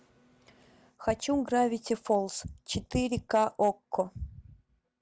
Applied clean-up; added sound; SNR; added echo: none; none; none; none.